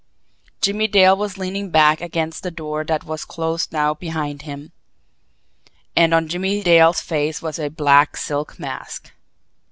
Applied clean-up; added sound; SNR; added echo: none; none; none; none.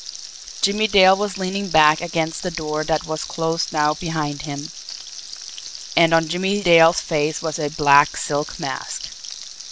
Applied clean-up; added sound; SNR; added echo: none; Frying (food); 13 dB; none.